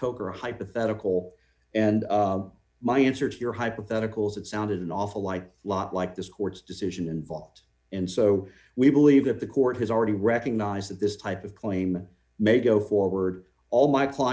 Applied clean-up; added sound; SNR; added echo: none; none; none; none.